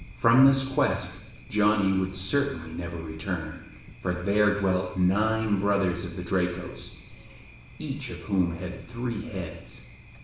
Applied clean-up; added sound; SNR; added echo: none; Thunder; 18 dB; reverberation time 0.9 s.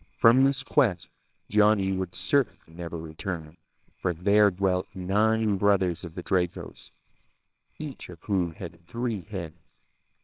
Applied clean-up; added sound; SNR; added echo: neural separator model SepFormer WHAMR!.